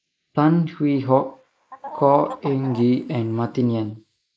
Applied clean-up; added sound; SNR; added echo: neural mask model Resemble Enhance denoiser.